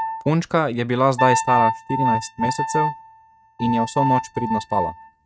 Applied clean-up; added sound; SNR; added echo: neural mask model RNNoise.